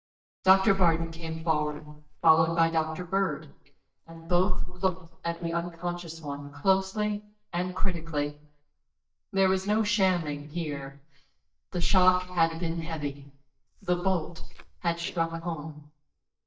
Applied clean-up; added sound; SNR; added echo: neural mask model DeepFilterNet 3.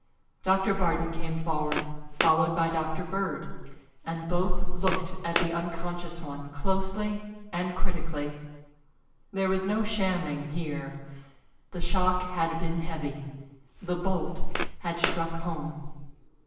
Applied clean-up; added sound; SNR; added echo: none; Walk, footsteps; 12 dB; reverberation time 1.0 s.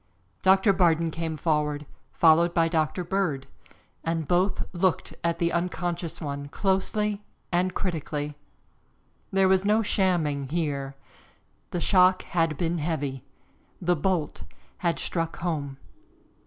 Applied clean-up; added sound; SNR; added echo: none; none; none; none.